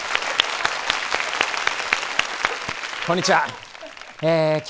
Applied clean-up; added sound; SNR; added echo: none; none; none; none.